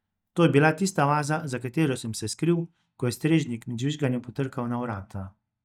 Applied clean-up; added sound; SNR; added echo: neural mask model DeepFilterNet 3.